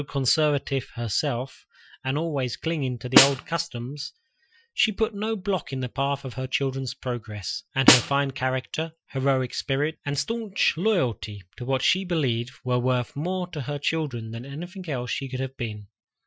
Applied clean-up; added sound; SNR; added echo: classical method Wiener filter.